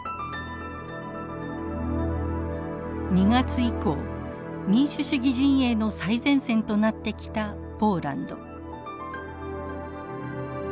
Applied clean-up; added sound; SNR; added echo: none; none; none; none.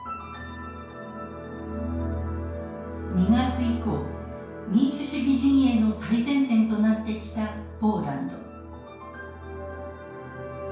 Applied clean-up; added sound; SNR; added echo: none; none; none; reverberation time 0.5 s.